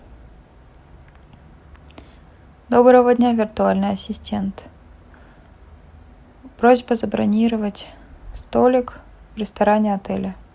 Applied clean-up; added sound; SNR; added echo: none; none; none; none.